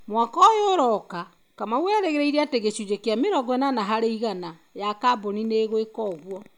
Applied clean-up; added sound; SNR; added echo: none; none; none; none.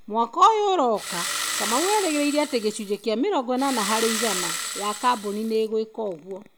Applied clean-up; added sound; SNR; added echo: none; Engine starting; 6 dB; none.